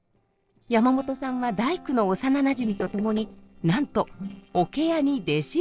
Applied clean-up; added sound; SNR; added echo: neural separator model SepFormer DNS4.